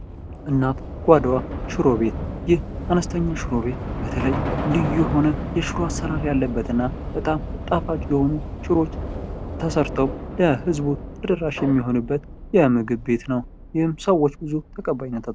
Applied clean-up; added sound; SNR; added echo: none; Subway, metro, underground / Train; 7 dB; none.